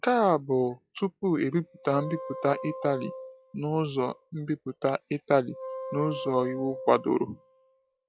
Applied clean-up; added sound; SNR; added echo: classical method log-MMSE.